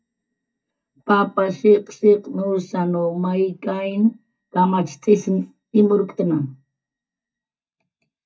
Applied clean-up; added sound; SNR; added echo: neural mask model DeepFilterNet 3.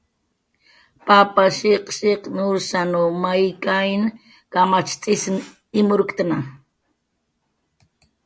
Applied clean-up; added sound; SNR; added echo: none; none; none; none.